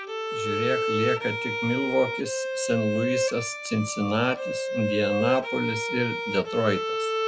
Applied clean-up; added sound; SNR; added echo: none; Bowed string instrument; 1 dB; none.